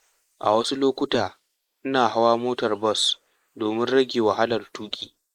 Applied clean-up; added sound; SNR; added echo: neural mask model Resemble Enhance denoiser.